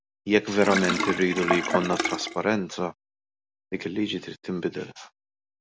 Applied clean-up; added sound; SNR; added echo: none; Sink (filling or washing); 3 dB; none.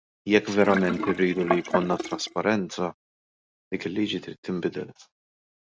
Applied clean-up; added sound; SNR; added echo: neural mask model RNNoise.